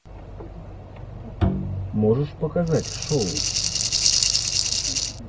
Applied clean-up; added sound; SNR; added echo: none; Bowed string instrument + Rattle (instrument); -3 dB; none.